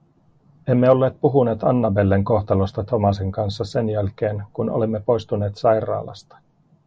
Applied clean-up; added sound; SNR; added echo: none; none; none; none.